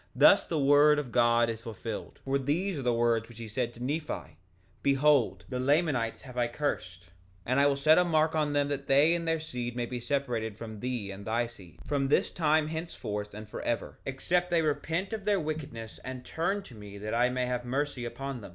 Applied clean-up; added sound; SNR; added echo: none; none; none; none.